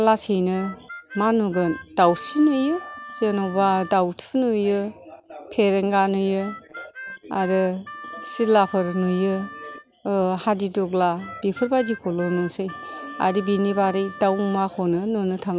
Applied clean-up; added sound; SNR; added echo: none; Harmonica; 16 dB; none.